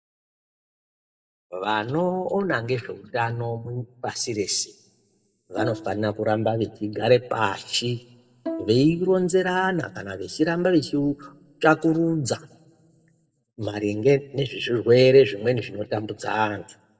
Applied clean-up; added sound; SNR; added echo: neural mask model DeepFilterNet 3.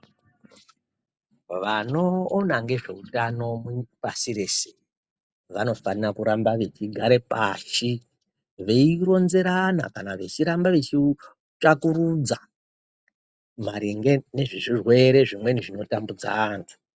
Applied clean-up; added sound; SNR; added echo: none; none; none; none.